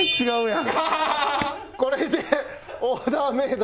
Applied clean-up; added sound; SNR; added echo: none; Bell; 10 dB; none.